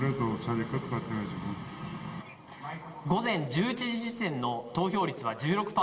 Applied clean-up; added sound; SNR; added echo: none; none; none; reverberation time 2.1 s.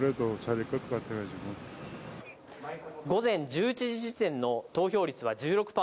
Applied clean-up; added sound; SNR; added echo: none; none; none; none.